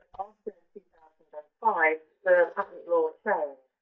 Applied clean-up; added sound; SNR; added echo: neural mask model DeepFilterNet 3.